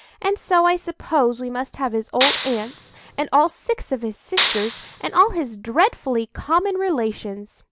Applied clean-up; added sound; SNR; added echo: none; Clapping; 3 dB; none.